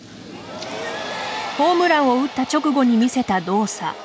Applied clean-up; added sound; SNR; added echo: none; none; none; none.